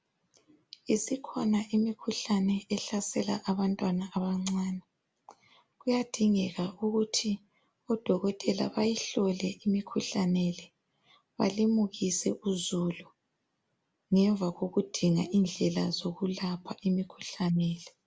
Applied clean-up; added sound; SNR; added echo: none; none; none; none.